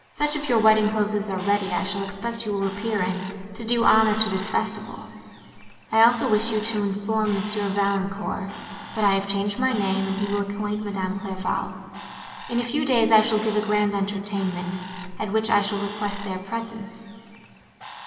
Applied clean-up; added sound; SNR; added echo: none; Bird; 16 dB; reverberation time 2.6 s.